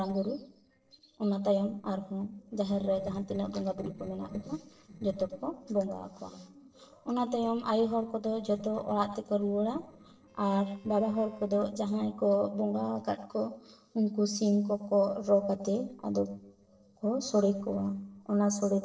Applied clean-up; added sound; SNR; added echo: neural separator model SepFormer DNS4.